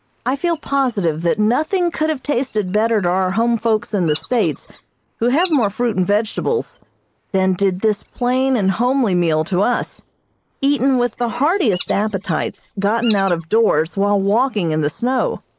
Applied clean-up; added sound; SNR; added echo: neural mask model Resemble Enhance denoiser.